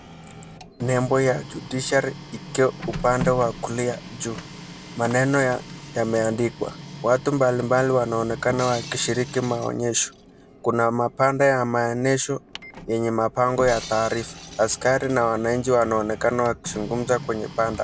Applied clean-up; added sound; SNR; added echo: none; Shatter + Printer; 14 dB; none.